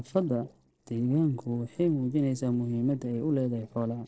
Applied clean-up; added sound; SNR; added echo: neural separator model SepFormer DNS4.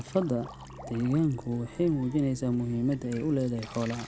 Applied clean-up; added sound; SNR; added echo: none; Drip + Plucked string instrument; 16 dB; none.